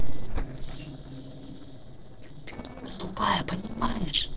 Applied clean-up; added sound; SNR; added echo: neural separator model SepFormer DNS4.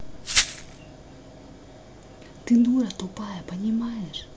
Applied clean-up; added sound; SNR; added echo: none; Glass; 0 dB; none.